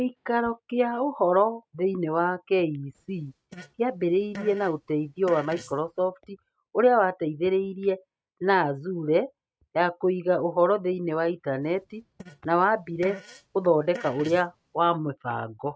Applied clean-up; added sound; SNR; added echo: neural mask model RNNoise.